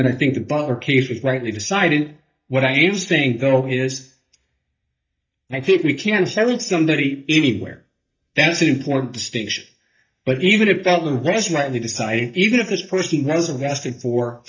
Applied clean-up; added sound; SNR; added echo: neural mask model DeepFilterNet 3.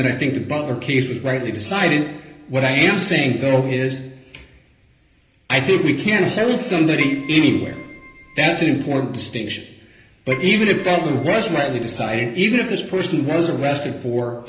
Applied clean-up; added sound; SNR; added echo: none; Keyboard (musical); 16 dB; reverberation time 0.8 s.